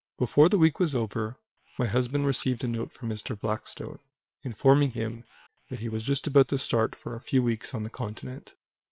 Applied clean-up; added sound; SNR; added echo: neural separator model SepFormer WHAM!.